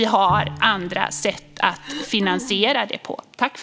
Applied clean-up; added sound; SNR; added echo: none; Cough + Bowed string instrument; 11 dB; none.